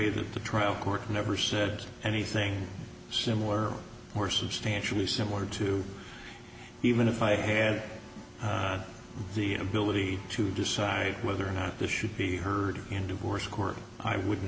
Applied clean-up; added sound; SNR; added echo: none; none; none; none.